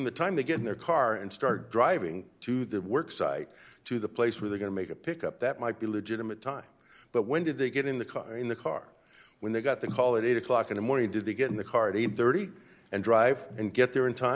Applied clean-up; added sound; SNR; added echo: none; none; none; none.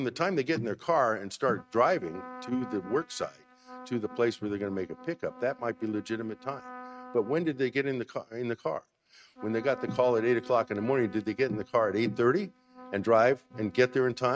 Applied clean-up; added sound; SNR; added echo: neural mask model RNNoise.